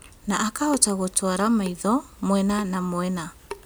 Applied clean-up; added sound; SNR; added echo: none; Drip / Sink (filling or washing) / Water tap, faucet; 19 dB; none.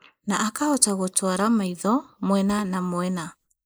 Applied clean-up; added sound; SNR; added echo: neural mask model Resemble Enhance denoiser.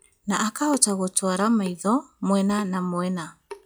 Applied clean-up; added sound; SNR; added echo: classical method log-MMSE.